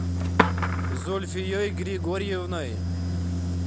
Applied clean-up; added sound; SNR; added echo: none; Skateboard; 6 dB; none.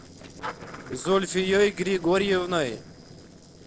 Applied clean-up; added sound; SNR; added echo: neural separator model SepFormer DNS4.